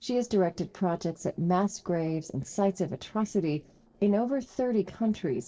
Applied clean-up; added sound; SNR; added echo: neural separator model SepFormer DNS4.